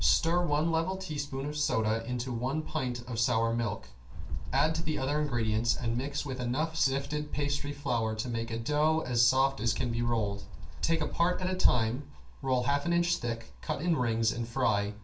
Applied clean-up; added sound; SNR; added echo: none; Bird; 8 dB; reverberation time 0.3 s.